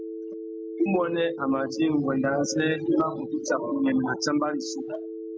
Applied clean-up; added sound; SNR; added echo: none; Telephone; 9 dB; none.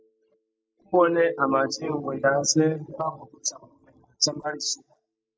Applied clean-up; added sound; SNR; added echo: neural mask model DeepFilterNet 3.